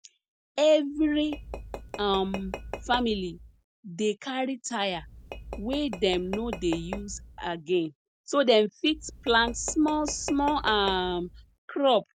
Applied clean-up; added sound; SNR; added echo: none; Tap / Glass; 12 dB; none.